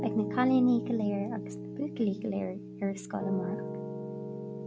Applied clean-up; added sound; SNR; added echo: none; Piano; 6 dB; none.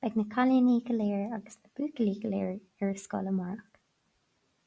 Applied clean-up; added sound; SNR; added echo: none; none; none; none.